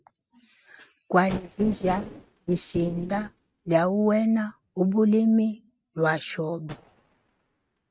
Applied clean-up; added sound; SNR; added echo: neural mask model RNNoise.